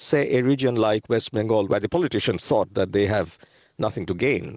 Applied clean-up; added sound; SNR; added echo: none; none; none; none.